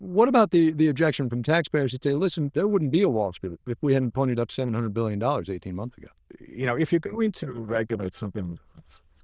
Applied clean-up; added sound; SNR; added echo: neural diffusion model UNIVERSE++.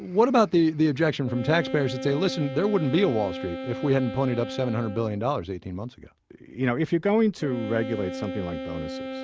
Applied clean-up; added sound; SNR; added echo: none; Wind instrument, woodwind instrument; 11 dB; none.